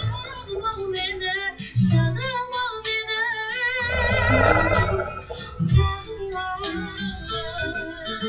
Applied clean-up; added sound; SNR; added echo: classical method WPE with log-MMSE.